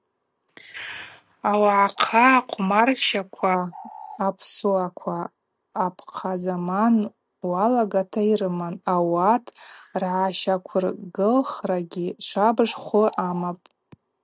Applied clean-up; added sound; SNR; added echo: none; Bird; 17 dB; none.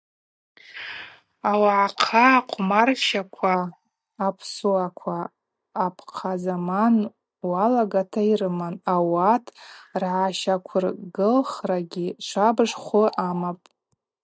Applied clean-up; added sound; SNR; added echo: neural mask model DeepFilterNet 3.